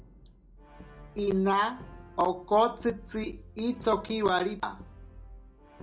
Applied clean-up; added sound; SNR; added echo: none; Brass instrument; 18 dB; none.